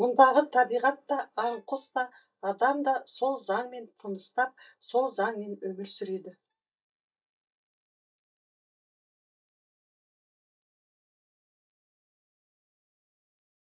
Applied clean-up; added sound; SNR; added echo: neural mask model DeepFilterNet 3.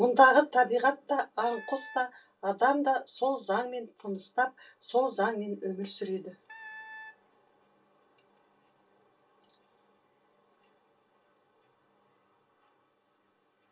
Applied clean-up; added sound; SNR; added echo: none; Wind instrument, woodwind instrument; 17 dB; reverberation time 0.1 s.